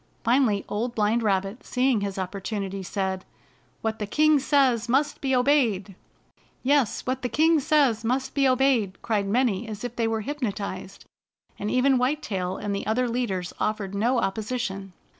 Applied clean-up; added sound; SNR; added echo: none; none; none; none.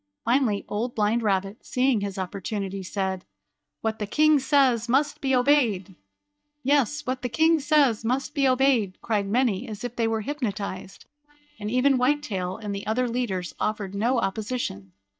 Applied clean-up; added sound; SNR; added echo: neural mask model DeepFilterNet 3.